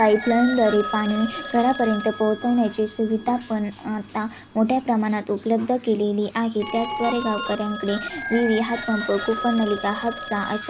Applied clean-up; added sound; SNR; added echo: none; Telephone; 10 dB; none.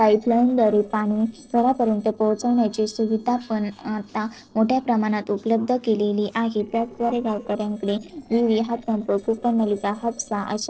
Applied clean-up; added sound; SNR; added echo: neural separator model SepFormer DNS4.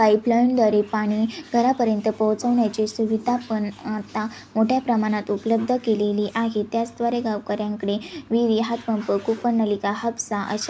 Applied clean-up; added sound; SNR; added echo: none; none; none; none.